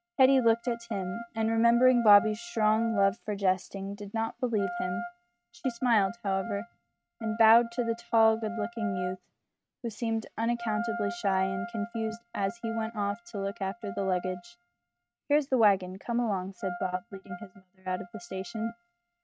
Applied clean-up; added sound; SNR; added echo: neural mask model RNNoise.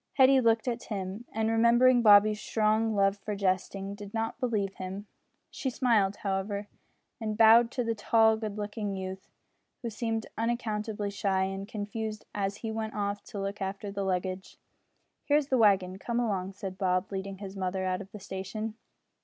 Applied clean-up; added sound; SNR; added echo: none; none; none; none.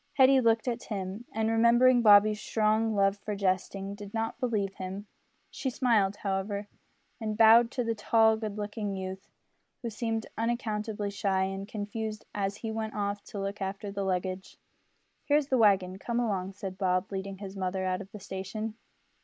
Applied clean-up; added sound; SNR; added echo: neural mask model Resemble Enhance denoiser.